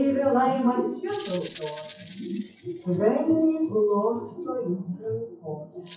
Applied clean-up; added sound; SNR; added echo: classical method WPE with log-MMSE.